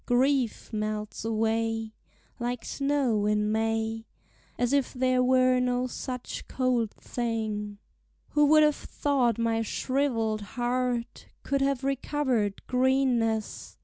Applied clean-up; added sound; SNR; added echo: none; none; none; none.